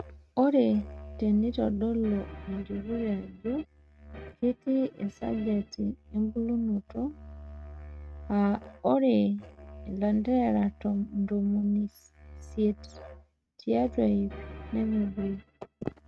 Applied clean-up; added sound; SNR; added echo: neural mask model RNNoise.